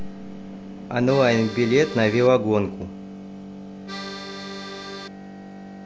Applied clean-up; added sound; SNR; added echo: none; Accordion; 12 dB; none.